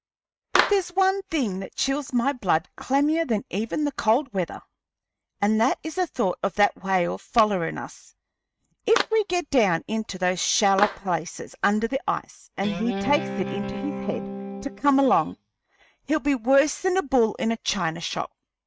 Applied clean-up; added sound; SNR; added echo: neural mask model RNNoise.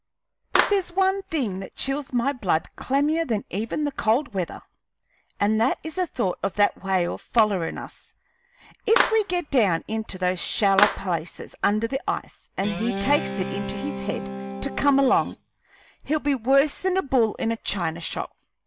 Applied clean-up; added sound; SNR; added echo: none; Guitar + Clapping; 5 dB; none.